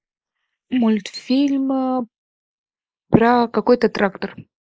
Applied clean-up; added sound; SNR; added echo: neural mask model Resemble Enhance denoiser.